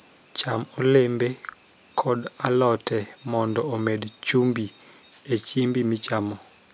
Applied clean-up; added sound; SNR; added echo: none; none; none; none.